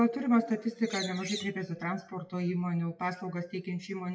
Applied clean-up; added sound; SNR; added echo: classical method WPE with log-MMSE.